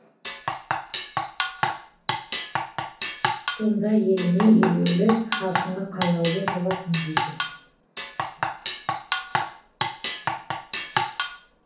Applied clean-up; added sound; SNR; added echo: none; Drum kit; 3 dB; reverberation time 0.6 s.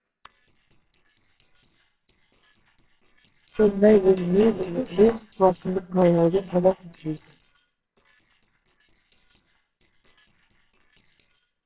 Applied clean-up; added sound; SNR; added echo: neural separator model SepFormer WHAMR!.